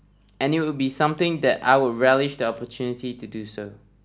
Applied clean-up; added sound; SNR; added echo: none; none; none; none.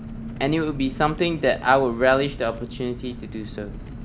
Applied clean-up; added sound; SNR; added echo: none; Engine; 12 dB; none.